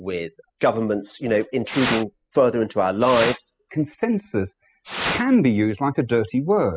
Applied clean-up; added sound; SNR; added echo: classical method spectral subtraction.